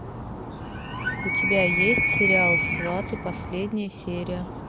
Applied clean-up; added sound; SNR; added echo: none; Animal; -2 dB; none.